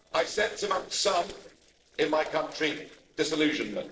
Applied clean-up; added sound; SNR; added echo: neural separator model SepFormer DNS4.